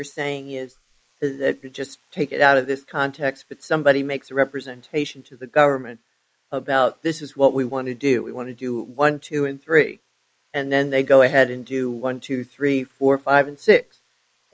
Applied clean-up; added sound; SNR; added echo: neural mask model Resemble Enhance denoiser.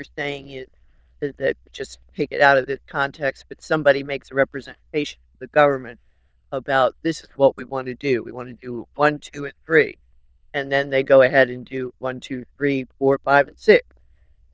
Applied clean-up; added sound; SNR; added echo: neural diffusion model UNIVERSE++.